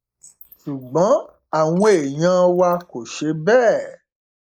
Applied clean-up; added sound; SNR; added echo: neural mask model Resemble Enhance denoiser.